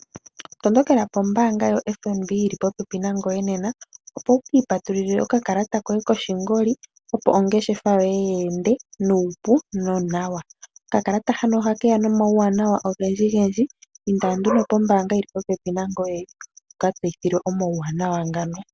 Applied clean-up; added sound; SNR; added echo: none; none; none; none.